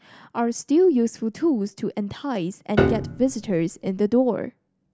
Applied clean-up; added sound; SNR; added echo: none; Piano; 2 dB; none.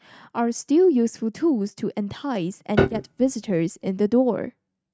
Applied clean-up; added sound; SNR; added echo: neural mask model RNNoise.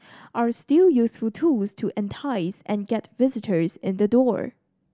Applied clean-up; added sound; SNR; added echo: none; none; none; none.